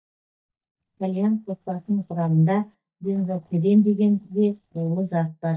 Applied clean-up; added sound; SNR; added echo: neural mask model DeepFilterNet 3.